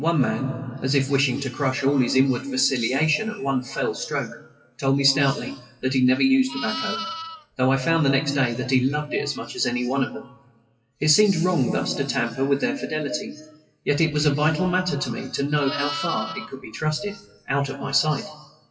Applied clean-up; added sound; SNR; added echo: classical method WPE with log-MMSE.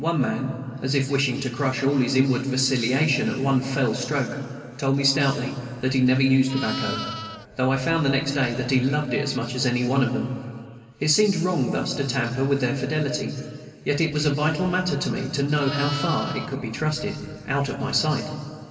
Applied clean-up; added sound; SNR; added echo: none; Livestock, farm animals, working animals; 18 dB; reverberation time 2.3 s.